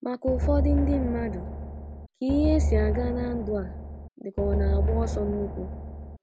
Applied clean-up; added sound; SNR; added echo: none; Drum; -1 dB; none.